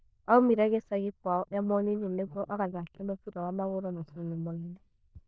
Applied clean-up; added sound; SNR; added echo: neural diffusion model UNIVERSE++.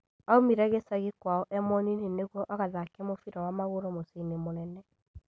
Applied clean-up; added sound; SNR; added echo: none; none; none; none.